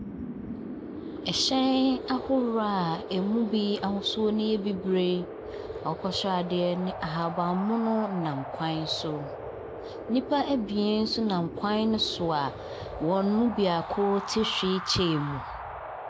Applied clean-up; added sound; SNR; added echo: none; Wind; 10 dB; none.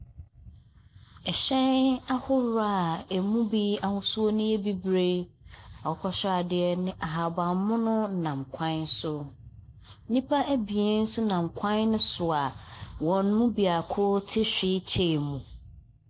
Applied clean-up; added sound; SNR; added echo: none; none; none; none.